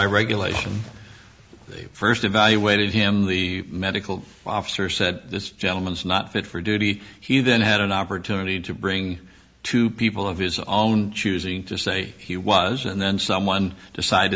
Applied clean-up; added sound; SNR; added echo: none; none; none; none.